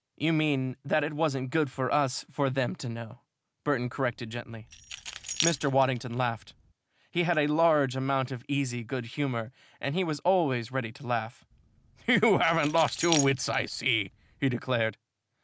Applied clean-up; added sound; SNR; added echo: none; Keys jangling; 11 dB; none.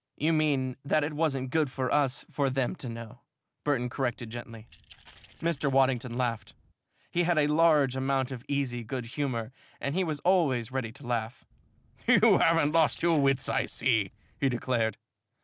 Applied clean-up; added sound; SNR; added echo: neural separator model SepFormer DNS4.